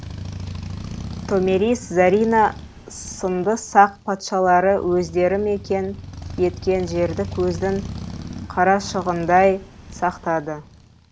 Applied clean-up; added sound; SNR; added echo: none; Motorcycle; 13 dB; none.